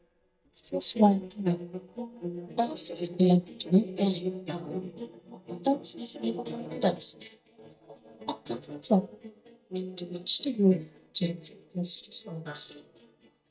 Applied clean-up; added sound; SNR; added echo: neural mask model DeepFilterNet 3.